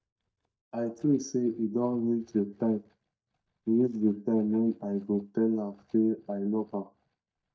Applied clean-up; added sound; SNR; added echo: neural mask model DeepFilterNet 3.